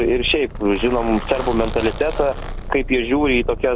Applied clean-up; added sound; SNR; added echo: none; Purr + Zipper (clothing); 8 dB; none.